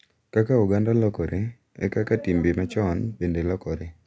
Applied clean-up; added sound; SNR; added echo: none; none; none; none.